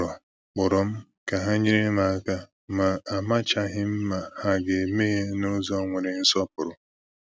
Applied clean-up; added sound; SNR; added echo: none; none; none; none.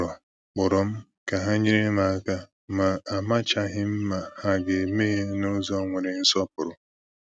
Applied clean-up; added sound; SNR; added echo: neural mask model RNNoise.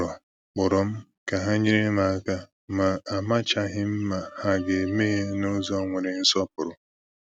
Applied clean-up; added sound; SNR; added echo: none; Wind instrument, woodwind instrument; 20 dB; none.